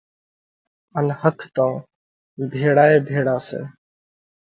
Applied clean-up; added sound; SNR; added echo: none; none; none; none.